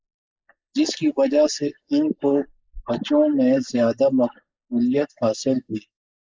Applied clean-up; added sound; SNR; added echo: neural mask model Resemble Enhance denoiser.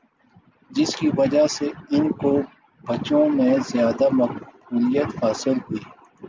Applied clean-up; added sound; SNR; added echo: none; none; none; none.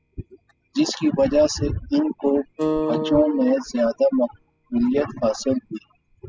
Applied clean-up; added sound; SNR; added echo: classical method spectral subtraction.